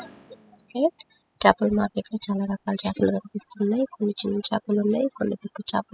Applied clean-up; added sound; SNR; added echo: classical method spectral subtraction.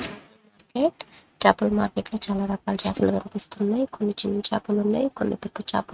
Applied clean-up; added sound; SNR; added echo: neural mask model RNNoise.